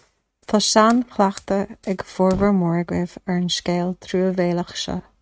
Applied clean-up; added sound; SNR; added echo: neural mask model RNNoise.